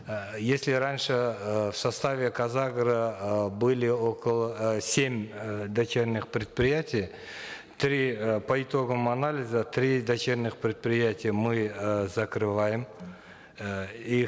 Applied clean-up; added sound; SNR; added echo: none; none; none; none.